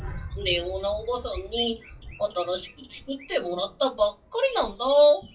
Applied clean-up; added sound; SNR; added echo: classical method WPE with log-MMSE.